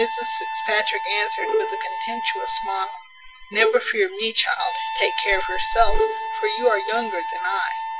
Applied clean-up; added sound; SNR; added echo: none; Bowed string instrument + Wind instrument, woodwind instrument; 4 dB; none.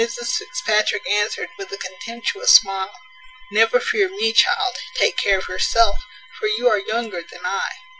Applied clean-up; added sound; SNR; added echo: none; none; none; none.